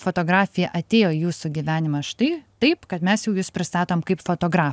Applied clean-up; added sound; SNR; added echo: none; none; none; none.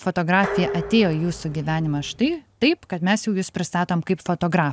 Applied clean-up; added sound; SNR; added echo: none; Dishes, pots, and pans; 11 dB; none.